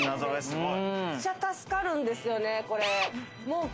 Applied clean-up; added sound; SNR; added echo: none; Drill; 9 dB; none.